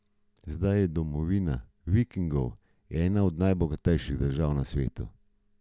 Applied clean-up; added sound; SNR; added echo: none; none; none; none.